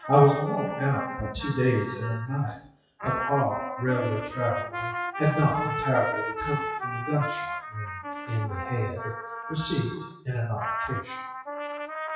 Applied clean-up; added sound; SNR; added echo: classical method WPE with log-MMSE.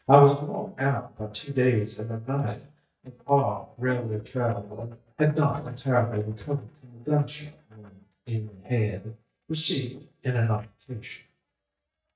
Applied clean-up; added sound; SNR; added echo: neural mask model DeepFilterNet 3.